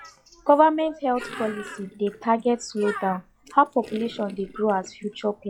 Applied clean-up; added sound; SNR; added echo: classical method log-MMSE.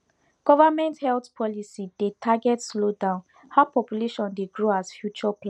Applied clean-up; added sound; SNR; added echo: none; none; none; none.